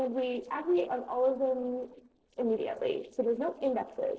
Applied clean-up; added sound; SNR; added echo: neural separator model SepFormer DNS4.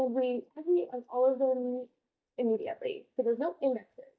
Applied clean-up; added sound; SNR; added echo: neural mask model DeepFilterNet 3.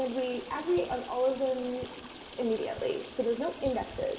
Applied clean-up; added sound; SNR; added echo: none; Stream; 13 dB; reverberation time 0.8 s.